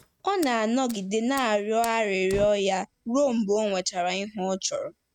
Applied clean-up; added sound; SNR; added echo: neural mask model RNNoise.